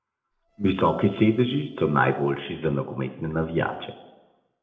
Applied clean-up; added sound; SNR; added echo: neural separator model SepFormer DNS4.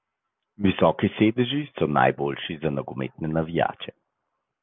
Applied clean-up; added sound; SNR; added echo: none; none; none; none.